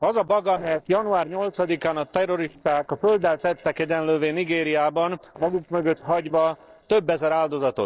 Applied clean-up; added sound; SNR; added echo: neural separator model SepFormer DNS4.